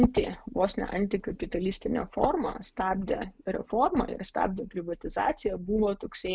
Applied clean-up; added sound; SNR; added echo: none; none; none; none.